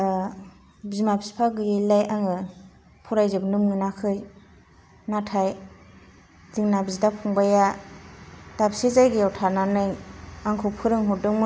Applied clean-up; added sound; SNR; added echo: none; none; none; none.